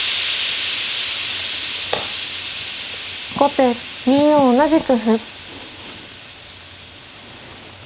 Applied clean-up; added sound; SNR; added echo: none; Hiss; 7 dB; none.